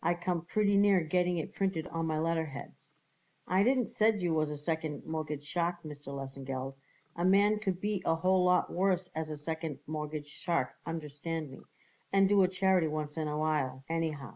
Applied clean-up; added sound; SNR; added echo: none; none; none; none.